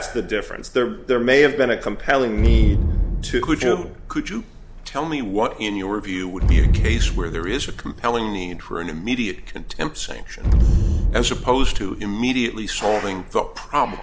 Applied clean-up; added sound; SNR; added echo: none; Explosion; 1 dB; none.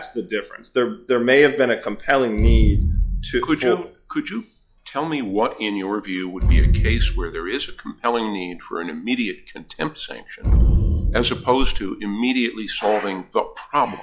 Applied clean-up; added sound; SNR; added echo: classical method log-MMSE.